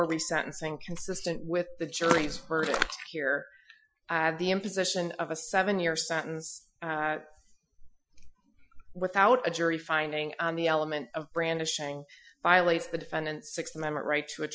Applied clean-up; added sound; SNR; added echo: classical method Wiener filter.